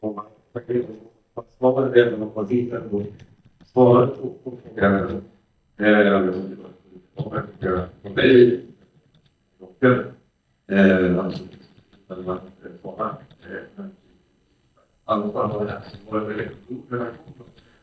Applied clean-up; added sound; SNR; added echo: neural mask model DeepFilterNet 3.